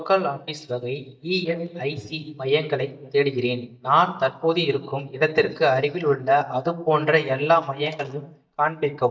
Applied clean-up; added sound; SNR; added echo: neural mask model DeepFilterNet 3.